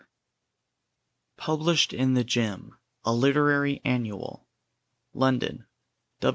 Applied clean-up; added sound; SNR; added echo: none; none; none; none.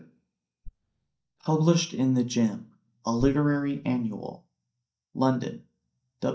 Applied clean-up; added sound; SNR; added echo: neural mask model DeepFilterNet 3.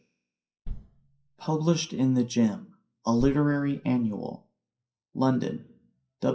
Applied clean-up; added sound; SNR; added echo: classical method WPE with log-MMSE.